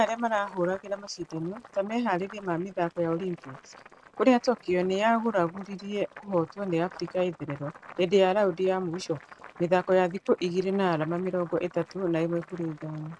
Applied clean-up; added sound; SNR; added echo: neural mask model RNNoise.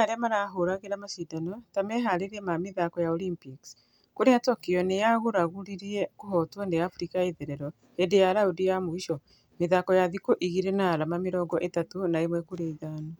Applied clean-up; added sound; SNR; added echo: none; none; none; none.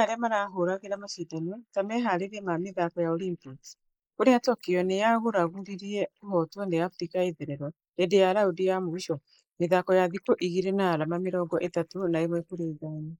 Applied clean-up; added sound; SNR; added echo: neural mask model Resemble Enhance denoiser.